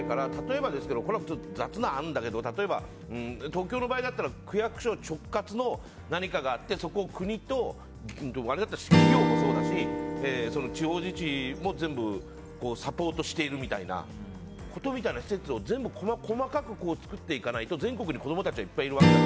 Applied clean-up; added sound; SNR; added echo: none; Strum; 0 dB; none.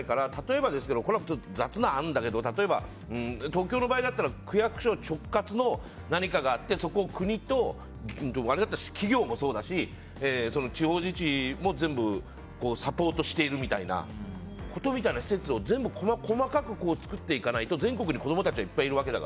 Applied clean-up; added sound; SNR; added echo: none; none; none; none.